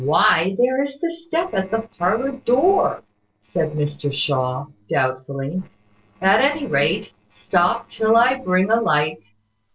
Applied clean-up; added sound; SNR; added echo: neural separator model SepFormer DNS4.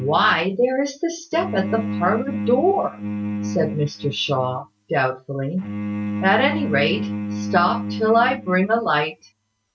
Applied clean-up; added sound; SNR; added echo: neural mask model RNNoise.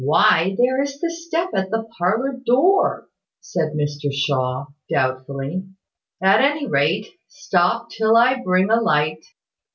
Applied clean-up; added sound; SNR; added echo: none; none; none; none.